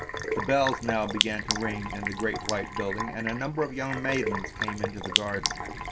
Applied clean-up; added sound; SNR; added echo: none; Sink (filling or washing); 1 dB; none.